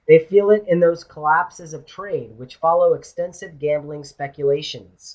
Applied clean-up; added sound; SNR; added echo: none; none; none; none.